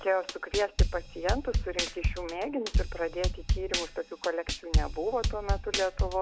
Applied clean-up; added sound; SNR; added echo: none; Drum kit; -2 dB; none.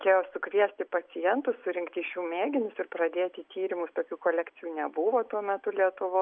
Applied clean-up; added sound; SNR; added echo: none; none; none; none.